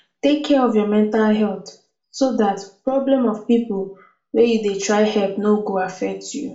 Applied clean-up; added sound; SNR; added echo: none; none; none; reverberation time 0.4 s.